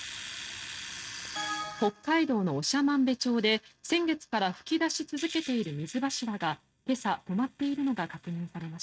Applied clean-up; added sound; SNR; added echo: neural mask model RNNoise.